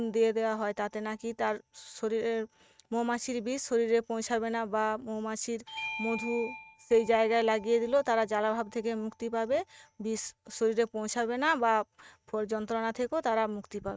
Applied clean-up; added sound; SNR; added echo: neural mask model RNNoise.